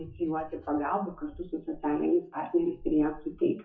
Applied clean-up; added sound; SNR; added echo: classical method WPE with log-MMSE.